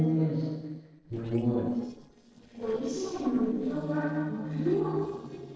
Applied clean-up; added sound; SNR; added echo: neural separator model SepFormer DNS4.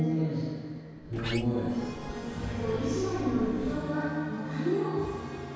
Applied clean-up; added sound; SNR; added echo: none; Sliding door; 11 dB; reverberation time 2.0 s.